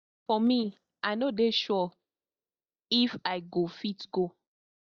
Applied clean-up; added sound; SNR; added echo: neural mask model DeepFilterNet 3.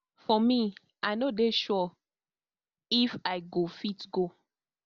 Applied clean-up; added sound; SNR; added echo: none; none; none; none.